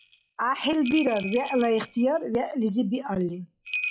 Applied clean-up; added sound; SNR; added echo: classical method log-MMSE.